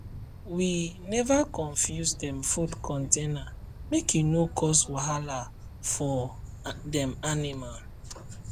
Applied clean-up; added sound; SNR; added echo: none; Wind; 12 dB; none.